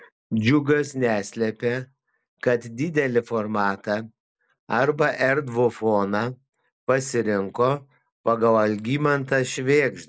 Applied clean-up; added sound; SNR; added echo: none; none; none; none.